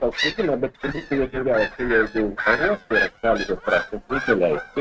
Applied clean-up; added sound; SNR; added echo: neural mask model RNNoise.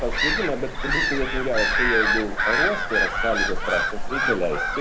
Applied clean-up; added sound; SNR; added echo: none; Gull, seagull / Bird vocalization, bird call, bird song; -4 dB; none.